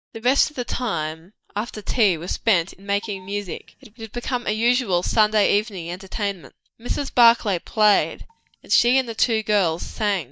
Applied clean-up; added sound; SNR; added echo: neural mask model DeepFilterNet 3.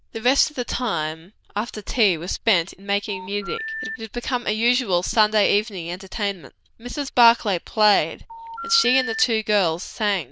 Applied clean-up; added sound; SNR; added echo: neural diffusion model UNIVERSE++.